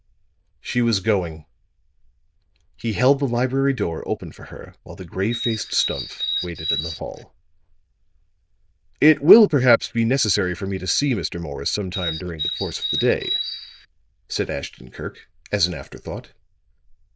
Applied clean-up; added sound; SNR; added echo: neural diffusion model UNIVERSE++.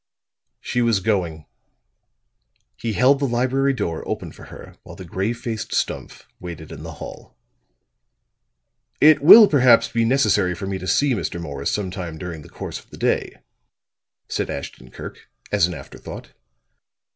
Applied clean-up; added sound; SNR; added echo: none; none; none; none.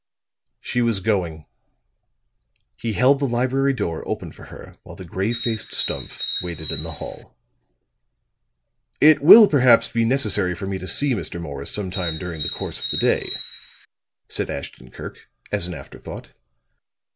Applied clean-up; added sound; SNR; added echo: none; Bird; 5 dB; none.